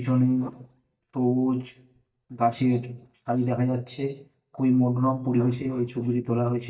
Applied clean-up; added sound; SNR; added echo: neural mask model DeepFilterNet 3.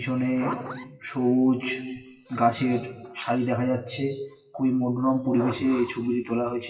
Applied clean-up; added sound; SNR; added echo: classical method WPE with log-MMSE.